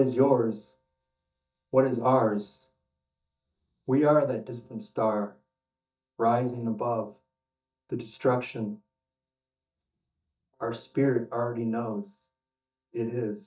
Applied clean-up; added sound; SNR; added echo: neural mask model DeepFilterNet 3.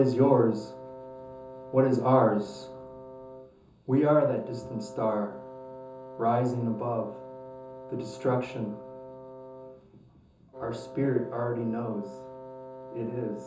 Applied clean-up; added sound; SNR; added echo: none; Wind instrument, woodwind instrument; 14 dB; reverberation time 0.6 s.